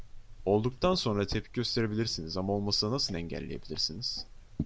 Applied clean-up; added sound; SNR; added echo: none; Liquid; 12 dB; none.